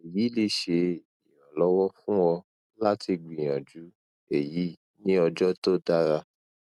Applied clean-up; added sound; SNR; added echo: none; none; none; none.